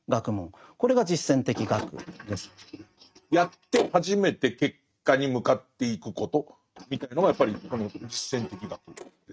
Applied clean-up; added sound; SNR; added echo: neural mask model RNNoise.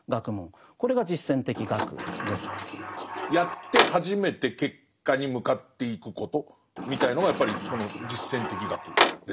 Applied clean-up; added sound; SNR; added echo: none; Sliding door; 0 dB; none.